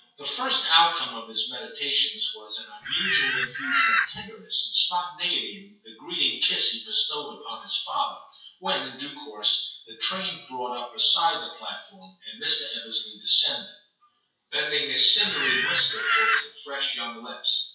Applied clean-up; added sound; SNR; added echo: classical method WPE with log-MMSE.